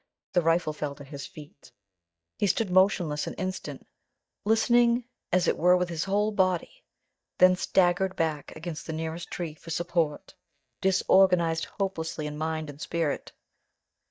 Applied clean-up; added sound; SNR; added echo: neural mask model DeepFilterNet 3.